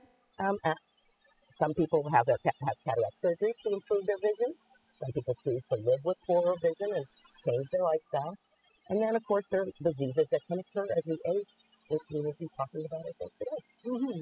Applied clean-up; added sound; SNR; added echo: classical method spectral subtraction.